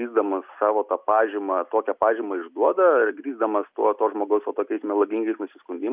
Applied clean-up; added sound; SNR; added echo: none; none; none; none.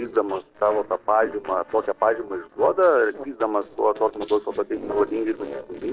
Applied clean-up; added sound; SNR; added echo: neural separator model SepFormer DNS4.